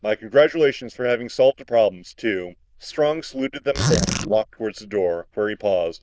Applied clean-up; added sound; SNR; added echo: neural diffusion model UNIVERSE++.